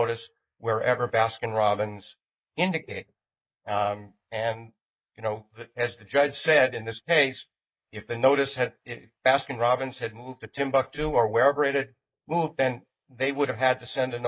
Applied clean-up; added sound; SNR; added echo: neural mask model Resemble Enhance denoiser.